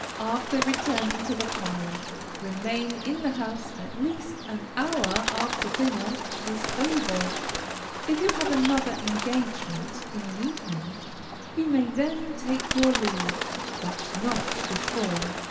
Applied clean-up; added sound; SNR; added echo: none; Bird; 3 dB; reverberation time 2.4 s.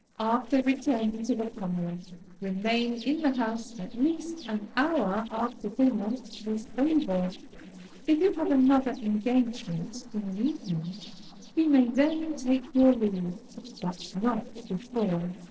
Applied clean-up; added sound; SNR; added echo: neural separator model SepFormer DNS4.